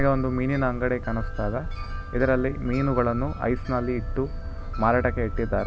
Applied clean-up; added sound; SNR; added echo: none; Wind chime; 18 dB; none.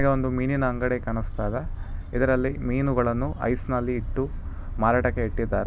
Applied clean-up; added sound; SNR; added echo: none; none; none; none.